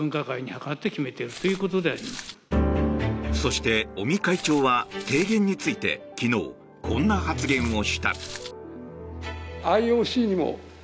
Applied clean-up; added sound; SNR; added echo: none; Walk, footsteps; 15 dB; none.